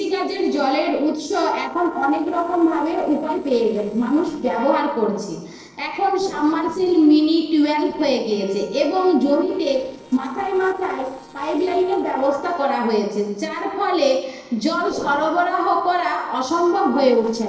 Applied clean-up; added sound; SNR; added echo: neural separator model SepFormer DNS4.